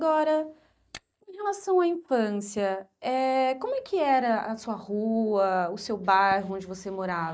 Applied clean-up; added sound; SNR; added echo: neural mask model DeepFilterNet 3.